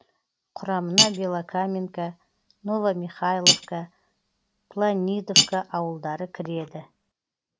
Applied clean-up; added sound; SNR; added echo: none; Cutlery, silverware; -1 dB; none.